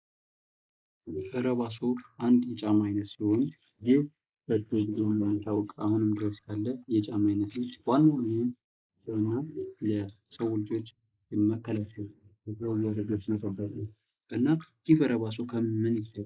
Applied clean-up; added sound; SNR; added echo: neural mask model Resemble Enhance denoiser.